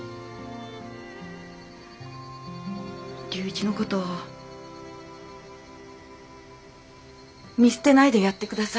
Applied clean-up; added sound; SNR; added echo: none; none; none; none.